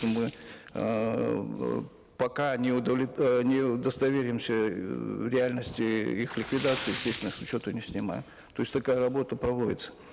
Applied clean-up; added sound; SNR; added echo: none; Splash, splatter; 18 dB; none.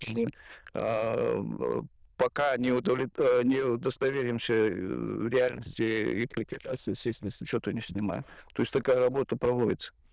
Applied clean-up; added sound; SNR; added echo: neural diffusion model UNIVERSE++.